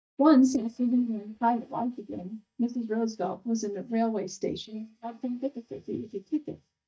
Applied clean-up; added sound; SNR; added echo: neural mask model DeepFilterNet 3.